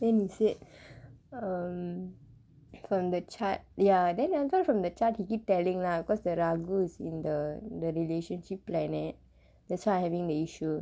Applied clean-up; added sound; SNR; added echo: none; none; none; none.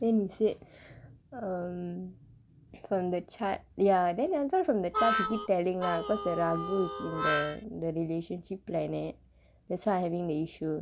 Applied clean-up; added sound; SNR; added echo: none; Harmonica; 2 dB; none.